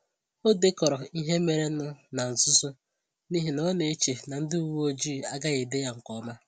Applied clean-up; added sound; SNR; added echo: none; none; none; none.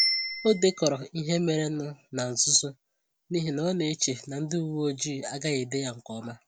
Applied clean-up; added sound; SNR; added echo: none; Bicycle bell; 9 dB; none.